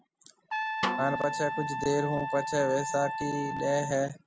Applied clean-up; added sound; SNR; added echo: none; Trumpet + Snare drum; 3 dB; none.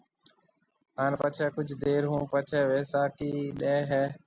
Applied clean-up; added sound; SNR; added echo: none; none; none; none.